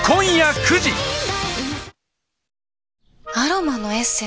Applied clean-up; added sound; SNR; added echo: none; none; none; none.